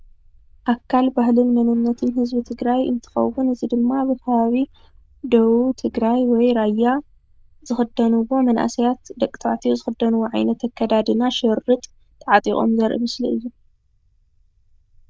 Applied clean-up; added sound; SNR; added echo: neural diffusion model UNIVERSE++.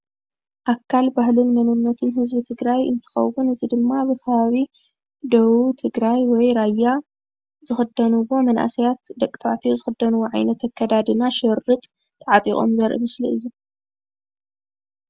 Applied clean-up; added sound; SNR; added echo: none; none; none; none.